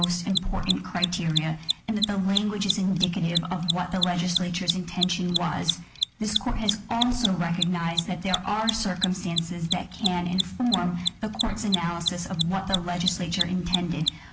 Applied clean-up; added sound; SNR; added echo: none; Mechanisms; 5 dB; none.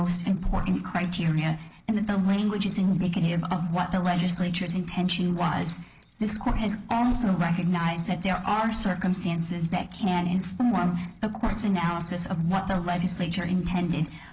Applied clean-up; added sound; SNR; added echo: neural separator model SepFormer DNS4.